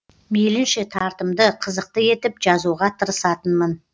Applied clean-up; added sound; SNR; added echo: none; none; none; none.